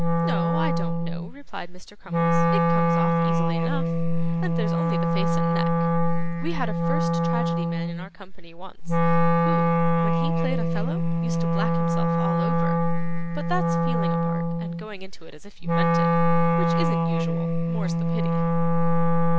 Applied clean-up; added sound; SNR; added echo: none; Wind instrument, woodwind instrument; -3 dB; none.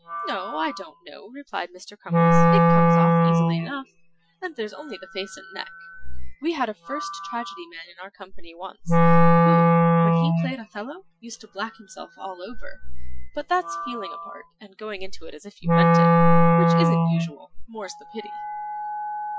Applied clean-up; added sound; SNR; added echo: classical method Wiener filter.